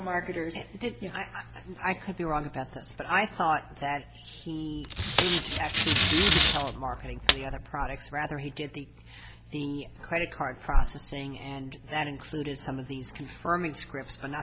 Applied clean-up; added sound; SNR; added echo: none; Packing tape, duct tape; -4 dB; none.